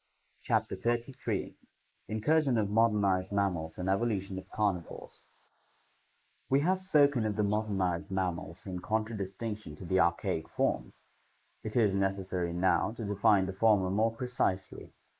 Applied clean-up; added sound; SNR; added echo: neural mask model Resemble Enhance denoiser.